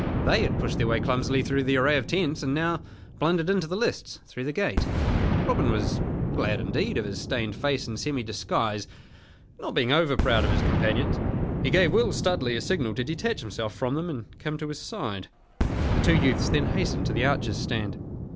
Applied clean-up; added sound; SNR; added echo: none; Boom; 1 dB; none.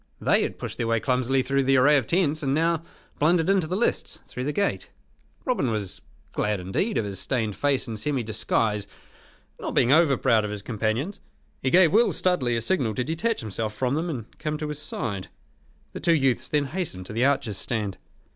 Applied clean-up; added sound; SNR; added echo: none; none; none; none.